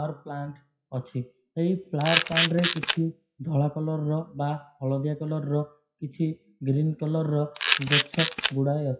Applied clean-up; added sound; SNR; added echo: classical method WPE with log-MMSE.